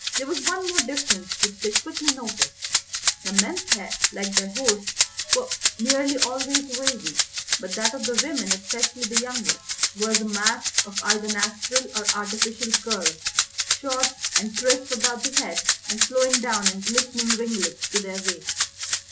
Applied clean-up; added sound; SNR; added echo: none; Rattle (instrument); -5 dB; none.